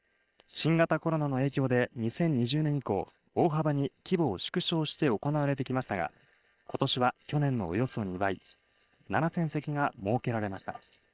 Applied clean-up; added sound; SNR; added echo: neural separator model SepFormer WHAM!.